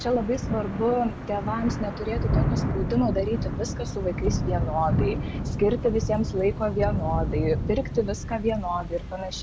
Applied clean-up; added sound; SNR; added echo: none; Thunder / Rain; 1 dB; none.